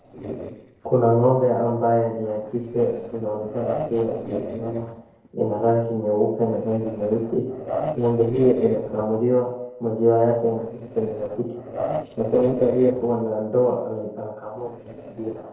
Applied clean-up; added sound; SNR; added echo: neural separator model SepFormer DNS4.